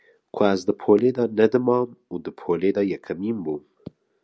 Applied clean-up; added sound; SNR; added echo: none; none; none; none.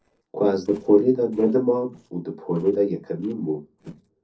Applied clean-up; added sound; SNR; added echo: neural separator model SepFormer DNS4.